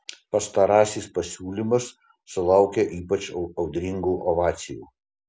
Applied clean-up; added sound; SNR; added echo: none; none; none; none.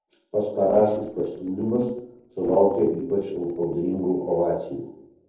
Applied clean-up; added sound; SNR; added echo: neural separator model SepFormer DNS4.